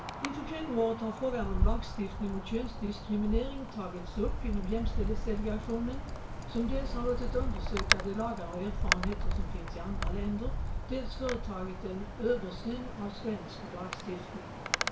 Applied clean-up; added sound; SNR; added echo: none; Wind; -2 dB; reverberation time 0.3 s.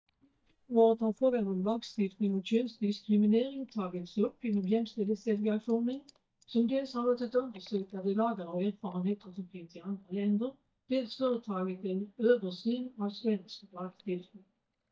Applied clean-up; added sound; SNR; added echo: neural mask model DeepFilterNet 3.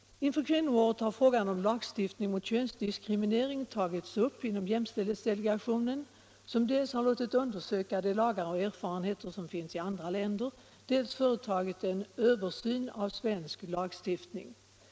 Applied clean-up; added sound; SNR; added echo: none; none; none; none.